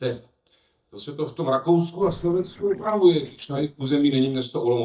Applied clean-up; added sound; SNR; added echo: neural mask model DeepFilterNet 3.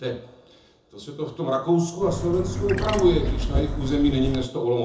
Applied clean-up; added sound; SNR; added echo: none; Trickle, dribble / Chirp, tweet; 2 dB; reverberation time 0.5 s.